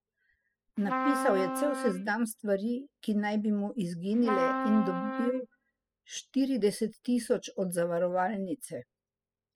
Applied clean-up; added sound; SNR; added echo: classical method spectral subtraction.